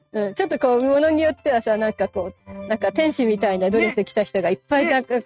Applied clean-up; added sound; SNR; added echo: neural mask model RNNoise.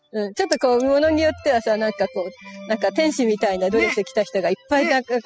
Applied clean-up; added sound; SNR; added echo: classical method spectral subtraction.